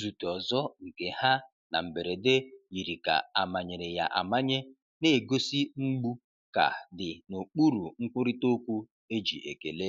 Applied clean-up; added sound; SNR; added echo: none; none; none; none.